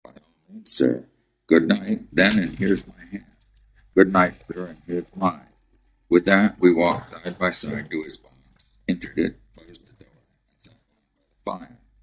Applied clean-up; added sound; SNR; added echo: neural mask model DeepFilterNet 3.